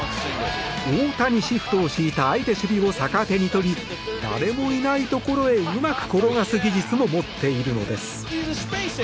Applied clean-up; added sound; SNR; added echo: none; none; none; none.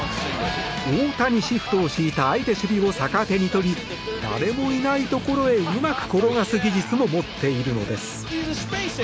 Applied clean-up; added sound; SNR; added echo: none; Snare drum; 19 dB; none.